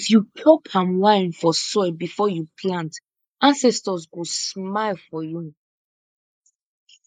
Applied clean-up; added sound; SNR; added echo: neural mask model Resemble Enhance denoiser.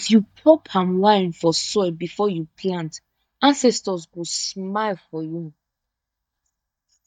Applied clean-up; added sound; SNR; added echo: neural mask model DeepFilterNet 3.